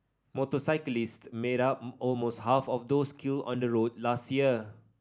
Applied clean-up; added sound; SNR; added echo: none; none; none; none.